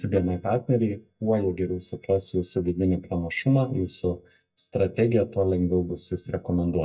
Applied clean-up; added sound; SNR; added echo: neural mask model DeepFilterNet 3.